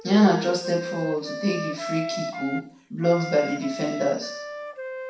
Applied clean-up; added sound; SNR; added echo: none; Wind instrument, woodwind instrument; 9 dB; reverberation time 0.6 s.